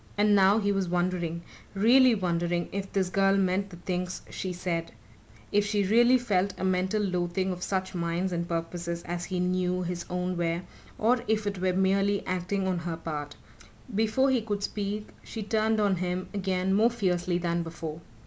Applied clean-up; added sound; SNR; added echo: none; none; none; none.